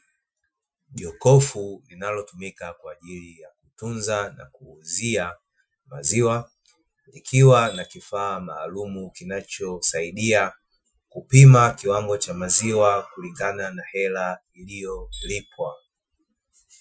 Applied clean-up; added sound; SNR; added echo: classical method Wiener filter.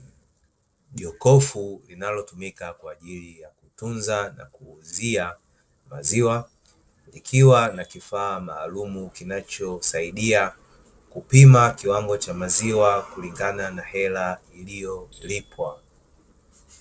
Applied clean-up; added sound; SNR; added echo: neural separator model SepFormer DNS4.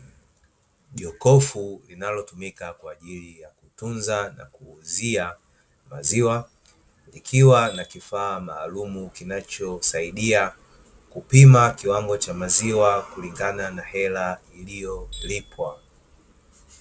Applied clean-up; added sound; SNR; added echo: none; Tools; 19 dB; none.